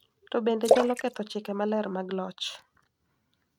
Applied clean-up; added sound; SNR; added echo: neural mask model RNNoise.